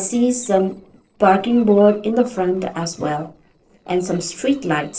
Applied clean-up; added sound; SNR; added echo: neural separator model SepFormer DNS4.